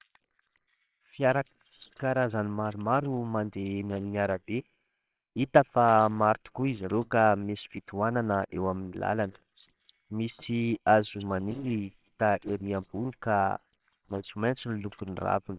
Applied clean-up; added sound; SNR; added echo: neural separator model SepFormer WHAMR!.